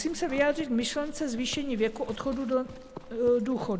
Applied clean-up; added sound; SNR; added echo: none; Livestock, farm animals, working animals; 15 dB; none.